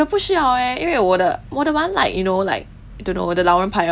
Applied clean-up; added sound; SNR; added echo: none; none; none; none.